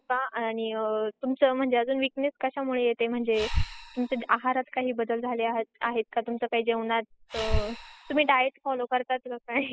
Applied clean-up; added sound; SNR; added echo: classical method spectral subtraction.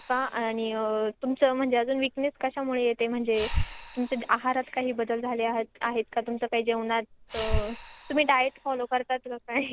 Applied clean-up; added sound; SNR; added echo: none; Breathing; 10 dB; none.